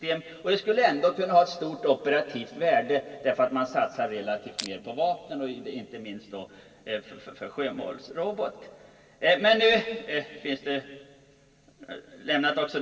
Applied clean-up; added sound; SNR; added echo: none; Crushing; 10 dB; reverberation time 2.6 s.